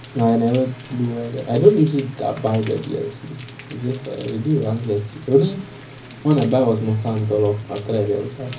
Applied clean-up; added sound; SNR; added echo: none; Rain; 20 dB; reverberation time 0.4 s.